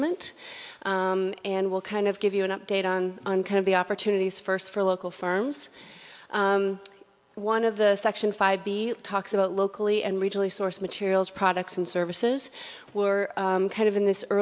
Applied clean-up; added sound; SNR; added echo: none; none; none; none.